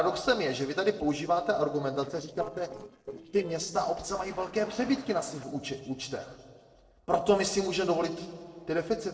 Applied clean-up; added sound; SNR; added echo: neural separator model SepFormer DNS4.